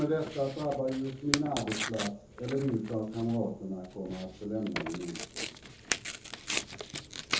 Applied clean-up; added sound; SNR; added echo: none; Tearing; 5 dB; reverberation time 0.8 s.